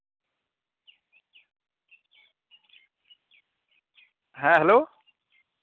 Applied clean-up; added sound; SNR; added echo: none; none; none; none.